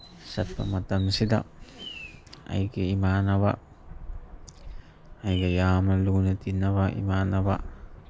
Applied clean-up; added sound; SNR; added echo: none; Bird vocalization, bird call, bird song; 16 dB; none.